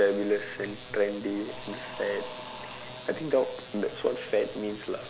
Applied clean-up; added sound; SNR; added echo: none; Engine / Drill / Mechanisms; 16 dB; none.